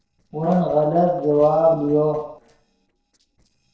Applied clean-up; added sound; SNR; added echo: neural separator model SepFormer DNS4.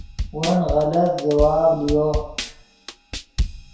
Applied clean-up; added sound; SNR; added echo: none; Drum kit; 7 dB; reverberation time 0.7 s.